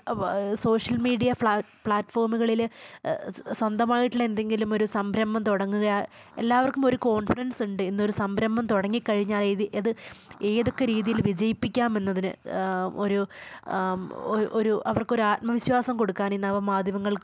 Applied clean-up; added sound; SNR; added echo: none; none; none; none.